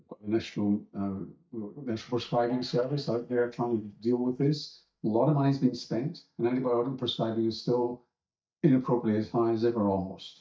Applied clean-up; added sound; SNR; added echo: neural mask model DeepFilterNet 3.